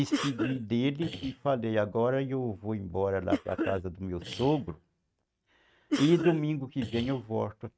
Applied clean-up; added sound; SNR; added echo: neural mask model RNNoise.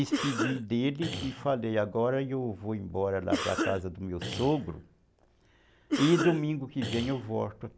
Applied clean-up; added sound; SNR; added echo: none; Cough; 5 dB; none.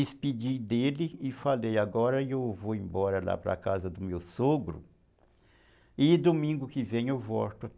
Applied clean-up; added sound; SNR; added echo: none; none; none; none.